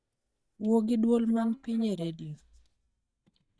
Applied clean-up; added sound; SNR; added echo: neural mask model DeepFilterNet 3.